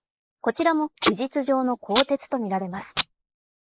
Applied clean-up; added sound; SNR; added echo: neural mask model Resemble Enhance denoiser.